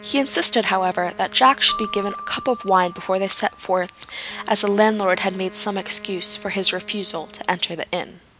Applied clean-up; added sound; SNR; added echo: none; Wind instrument, woodwind instrument + Keyboard (musical); 17 dB; none.